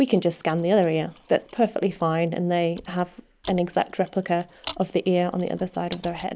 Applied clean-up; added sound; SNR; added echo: none; Mechanisms; 18 dB; none.